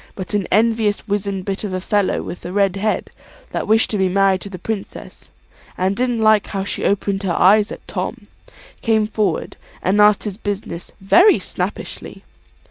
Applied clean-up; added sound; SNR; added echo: none; none; none; none.